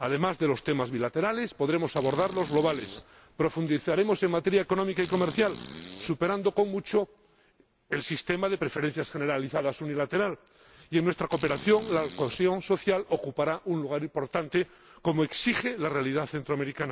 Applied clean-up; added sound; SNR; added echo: none; Fart; 18 dB; none.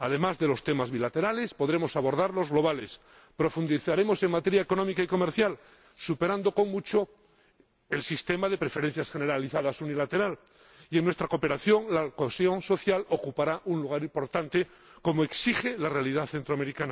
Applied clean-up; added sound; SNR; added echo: none; none; none; none.